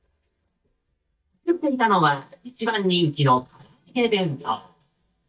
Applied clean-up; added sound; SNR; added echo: neural mask model DeepFilterNet 3.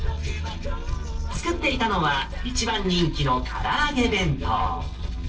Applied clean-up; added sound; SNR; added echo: neural separator model SepFormer DNS4.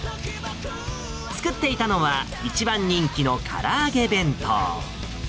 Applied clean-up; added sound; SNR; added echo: none; none; none; none.